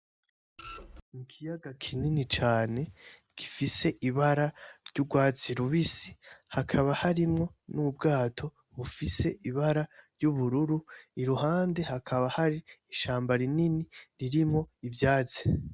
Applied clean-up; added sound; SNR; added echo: none; Printer; 16 dB; none.